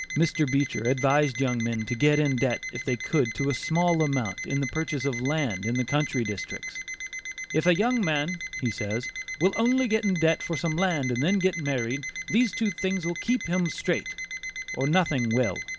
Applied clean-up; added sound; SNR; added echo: none; Alarm; 9 dB; none.